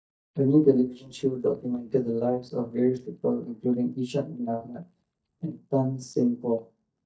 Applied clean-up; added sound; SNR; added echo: neural mask model DeepFilterNet 3.